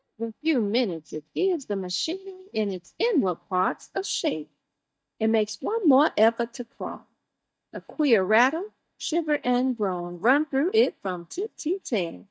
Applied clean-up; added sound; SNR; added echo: neural mask model DeepFilterNet 3.